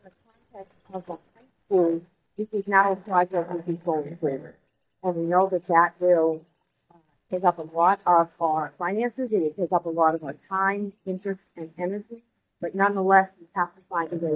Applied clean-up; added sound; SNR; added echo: neural mask model DeepFilterNet 3.